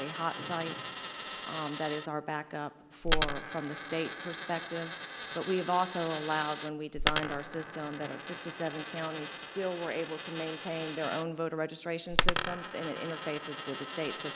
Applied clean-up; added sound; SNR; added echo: none; Coin (dropping); 0 dB; none.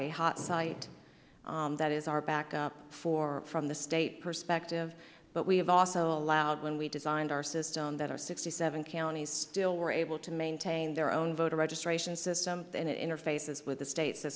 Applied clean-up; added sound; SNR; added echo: none; none; none; none.